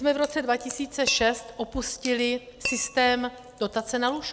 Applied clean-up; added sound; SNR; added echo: none; Crack / Crackle + Tap / Glass; 13 dB; none.